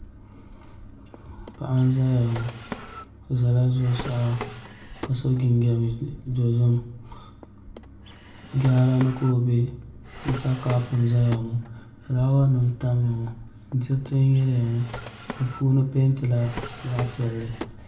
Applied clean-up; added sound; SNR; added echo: none; Drawer open or close; 16 dB; reverberation time 0.6 s.